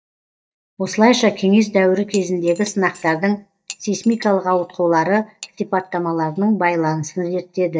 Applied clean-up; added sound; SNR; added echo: neural mask model DeepFilterNet 3.